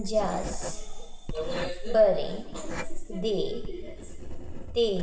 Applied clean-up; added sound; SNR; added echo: none; Writing; 2 dB; reverberation time 2.2 s.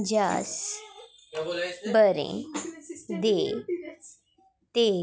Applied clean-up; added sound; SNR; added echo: none; none; none; none.